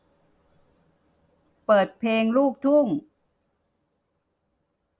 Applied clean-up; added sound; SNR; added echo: none; none; none; none.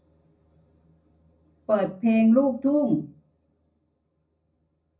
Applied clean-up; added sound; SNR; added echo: none; none; none; reverberation time 0.4 s.